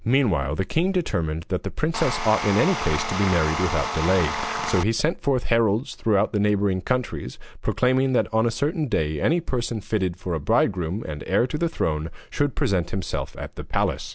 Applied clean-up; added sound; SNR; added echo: none; Tools; 5 dB; none.